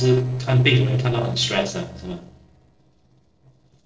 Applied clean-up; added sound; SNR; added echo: neural separator model SepFormer DNS4.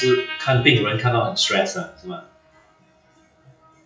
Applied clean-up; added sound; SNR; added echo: classical method WPE with log-MMSE.